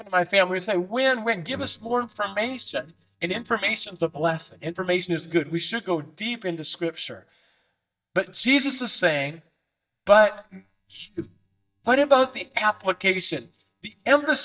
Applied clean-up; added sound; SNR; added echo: neural mask model DeepFilterNet 3.